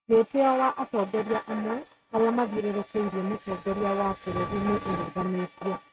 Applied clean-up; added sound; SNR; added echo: neural mask model RNNoise.